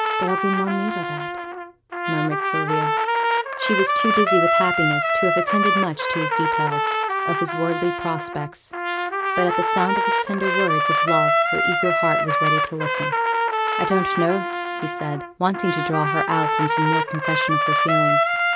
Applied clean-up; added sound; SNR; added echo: none; Trumpet; -4 dB; none.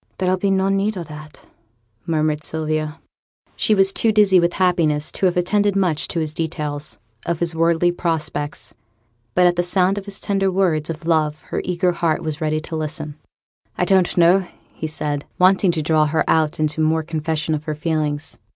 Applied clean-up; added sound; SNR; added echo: none; none; none; none.